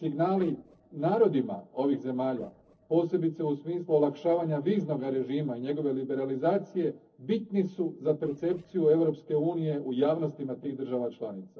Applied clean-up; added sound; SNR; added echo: neural separator model SepFormer DNS4.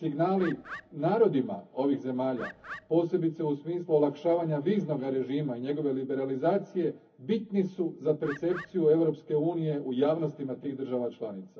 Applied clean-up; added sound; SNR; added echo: none; Bird; 14 dB; reverberation time 0.3 s.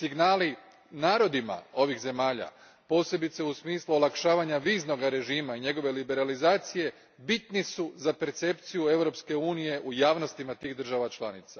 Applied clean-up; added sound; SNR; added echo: none; none; none; none.